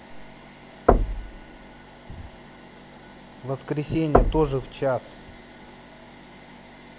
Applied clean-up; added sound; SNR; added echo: none; Knock / Wood; -5 dB; none.